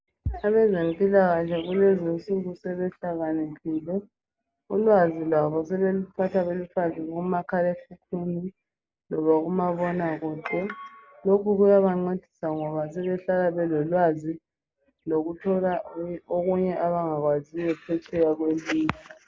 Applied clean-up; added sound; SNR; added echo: none; none; none; none.